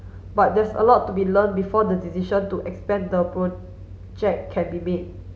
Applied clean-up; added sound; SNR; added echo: none; none; none; none.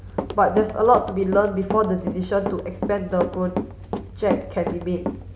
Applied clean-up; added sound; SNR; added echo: none; Run; 8 dB; none.